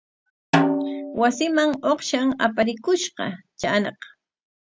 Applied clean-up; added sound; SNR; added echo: none; Snare drum; 2 dB; none.